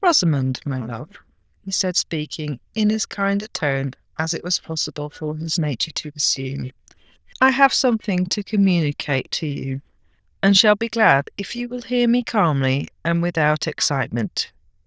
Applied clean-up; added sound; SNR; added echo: neural diffusion model UNIVERSE++.